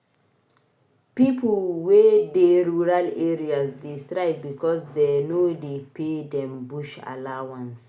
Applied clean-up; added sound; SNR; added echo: none; none; none; none.